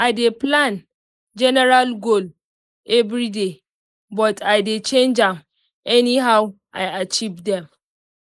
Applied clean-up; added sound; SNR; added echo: neural mask model Resemble Enhance denoiser.